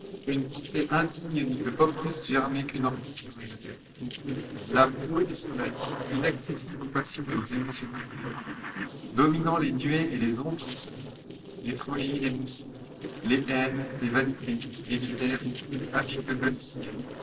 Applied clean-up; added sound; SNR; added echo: neural separator model SepFormer DNS4.